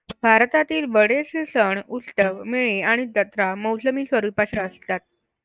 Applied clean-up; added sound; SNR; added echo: neural mask model DeepFilterNet 3.